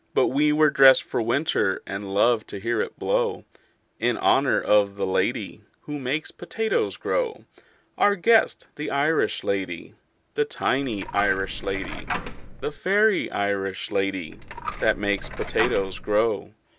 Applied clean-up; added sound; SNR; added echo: none; Coin (dropping); 9 dB; none.